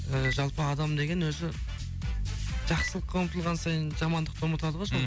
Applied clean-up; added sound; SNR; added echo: none; Telephone; 16 dB; none.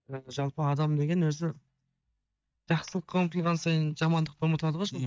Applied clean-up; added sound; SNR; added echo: neural mask model DeepFilterNet 3.